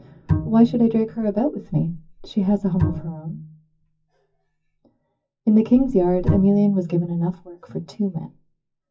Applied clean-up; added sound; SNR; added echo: classical method WPE with log-MMSE.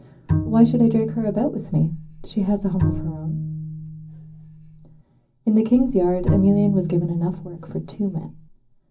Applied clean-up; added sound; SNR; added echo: none; Bowed string instrument; 5 dB; reverberation time 0.4 s.